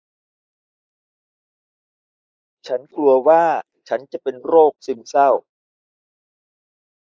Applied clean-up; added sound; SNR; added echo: neural mask model Resemble Enhance denoiser.